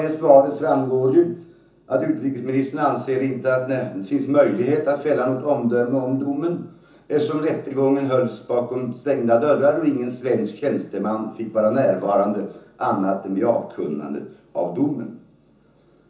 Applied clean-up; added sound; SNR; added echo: none; none; none; reverberation time 0.7 s.